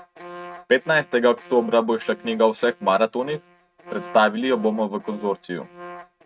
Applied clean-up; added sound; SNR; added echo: neural mask model RNNoise.